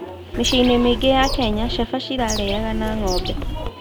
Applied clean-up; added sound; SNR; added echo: none; Bird; 4 dB; none.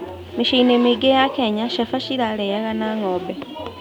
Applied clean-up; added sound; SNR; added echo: none; none; none; none.